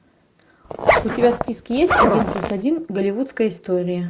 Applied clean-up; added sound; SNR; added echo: none; Zipper (clothing); -2 dB; none.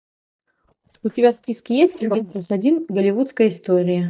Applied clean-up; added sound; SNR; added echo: neural mask model DeepFilterNet 3.